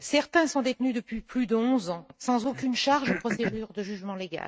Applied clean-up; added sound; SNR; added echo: neural mask model RNNoise.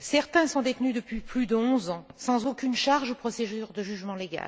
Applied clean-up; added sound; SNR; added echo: none; none; none; none.